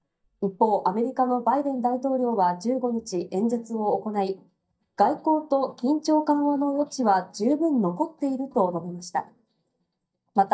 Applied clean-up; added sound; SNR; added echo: neural mask model DeepFilterNet 3.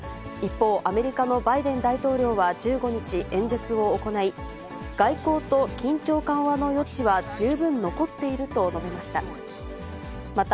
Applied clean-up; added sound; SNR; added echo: none; none; none; none.